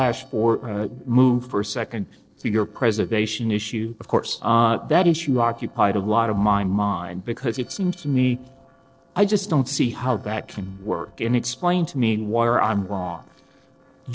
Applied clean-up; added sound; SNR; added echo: neural separator model SepFormer DNS4.